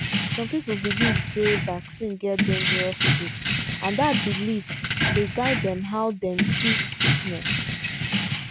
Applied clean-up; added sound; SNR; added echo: none; Keys jangling; -3 dB; none.